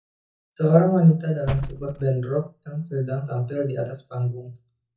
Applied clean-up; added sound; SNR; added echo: neural mask model DeepFilterNet 3.